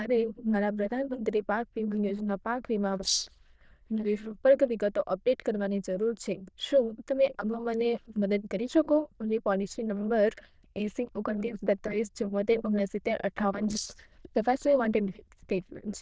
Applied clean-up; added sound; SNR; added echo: neural diffusion model UNIVERSE++.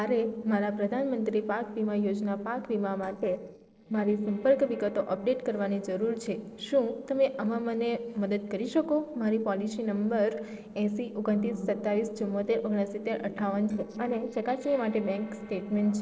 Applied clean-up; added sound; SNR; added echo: neural separator model SepFormer DNS4.